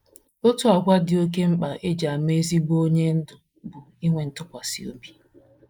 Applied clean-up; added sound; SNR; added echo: neural mask model Resemble Enhance denoiser.